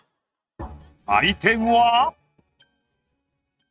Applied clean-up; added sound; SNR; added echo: neural mask model RNNoise.